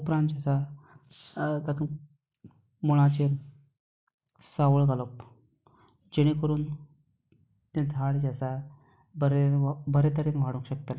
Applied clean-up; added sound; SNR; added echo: neural mask model Resemble Enhance denoiser.